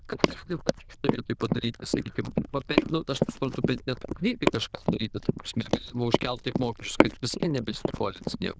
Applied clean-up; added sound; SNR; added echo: neural diffusion model UNIVERSE++.